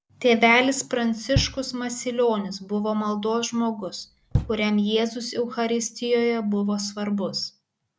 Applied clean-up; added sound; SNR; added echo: none; Knock; 6 dB; none.